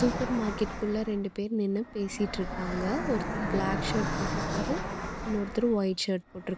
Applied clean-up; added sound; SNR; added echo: none; Fixed-wing aircraft, airplane; 4 dB; none.